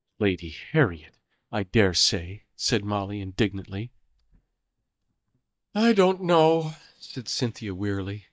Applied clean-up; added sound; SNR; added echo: neural mask model DeepFilterNet 3.